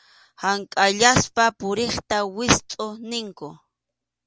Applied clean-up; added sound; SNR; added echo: none; none; none; none.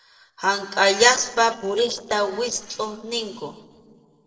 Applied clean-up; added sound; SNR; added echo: neural separator model SepFormer DNS4.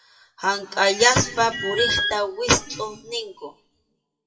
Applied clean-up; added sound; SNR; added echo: classical method WPE with log-MMSE.